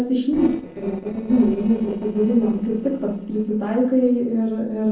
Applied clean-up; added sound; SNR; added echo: neural separator model SepFormer DNS4.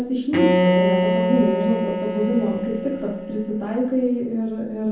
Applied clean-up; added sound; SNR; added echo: none; Bowed string instrument; 1 dB; reverberation time 0.7 s.